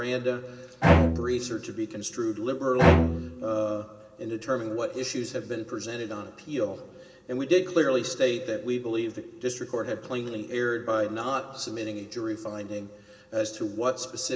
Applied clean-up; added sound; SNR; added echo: none; Bowed string instrument; -4 dB; reverberation time 1.7 s.